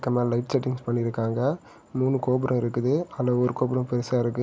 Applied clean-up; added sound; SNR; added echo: none; none; none; none.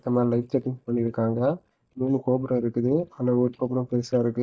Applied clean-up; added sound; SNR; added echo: neural mask model DeepFilterNet 3.